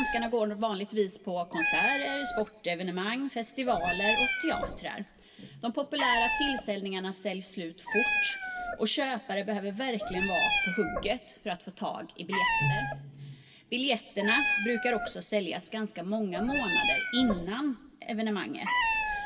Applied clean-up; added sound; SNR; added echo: none; Meow; 1 dB; reverberation time 1.3 s.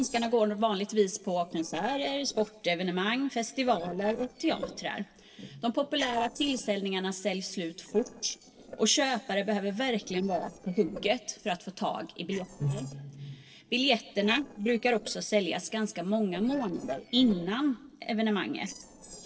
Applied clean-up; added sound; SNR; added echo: neural separator model SepFormer DNS4.